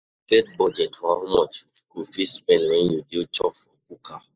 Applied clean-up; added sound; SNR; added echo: neural mask model Resemble Enhance denoiser.